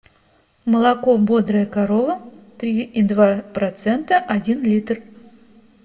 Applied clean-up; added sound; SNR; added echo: none; none; none; reverberation time 1.0 s.